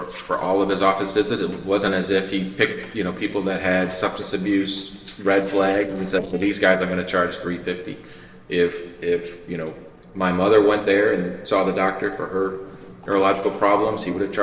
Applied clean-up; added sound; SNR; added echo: neural separator model SepFormer DNS4.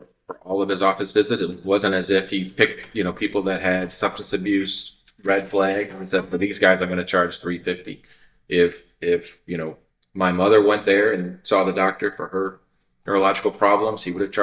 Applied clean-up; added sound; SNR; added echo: neural mask model DeepFilterNet 3.